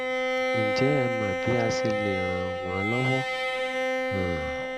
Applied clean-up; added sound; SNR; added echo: none; Bowed string instrument; -3 dB; none.